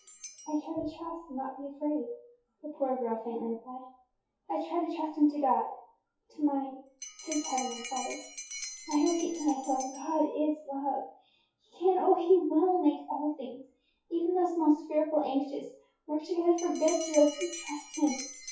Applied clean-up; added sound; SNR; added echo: classical method WPE with log-MMSE.